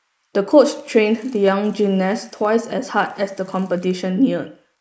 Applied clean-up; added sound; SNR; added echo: neural mask model Resemble Enhance denoiser.